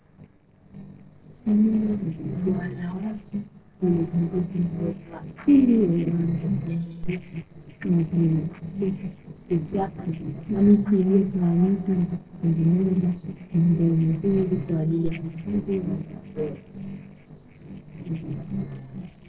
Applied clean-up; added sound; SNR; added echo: neural separator model SepFormer DNS4.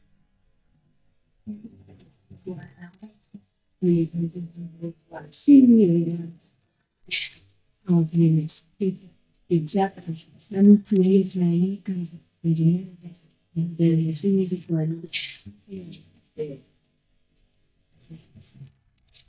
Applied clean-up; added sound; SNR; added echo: neural mask model DeepFilterNet 3.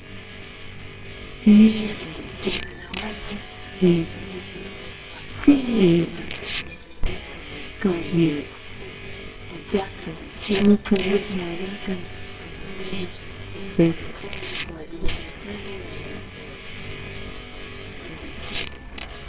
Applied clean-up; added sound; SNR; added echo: neural separator model SepFormer WHAMR!.